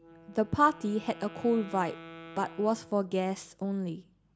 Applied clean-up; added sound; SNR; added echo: none; Wind instrument, woodwind instrument; 18 dB; none.